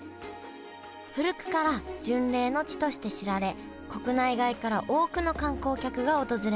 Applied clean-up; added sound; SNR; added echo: none; none; none; none.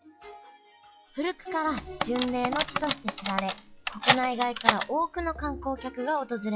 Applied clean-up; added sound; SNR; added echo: classical method log-MMSE.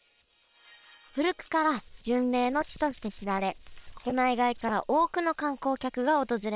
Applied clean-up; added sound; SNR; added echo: neural separator model SepFormer WHAM!.